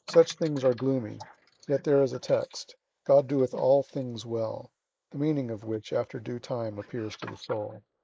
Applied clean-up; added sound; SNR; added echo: neural mask model Resemble Enhance denoiser.